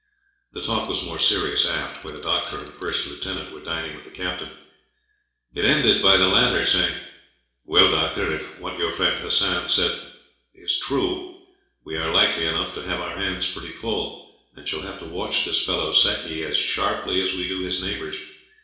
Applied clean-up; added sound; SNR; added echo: none; Bell; -5 dB; reverberation time 0.7 s.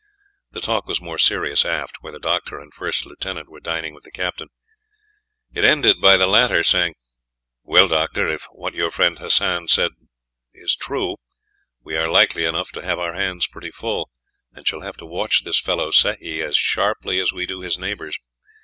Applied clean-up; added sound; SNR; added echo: none; none; none; none.